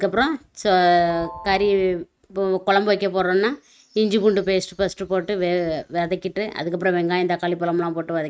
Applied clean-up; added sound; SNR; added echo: neural mask model RNNoise.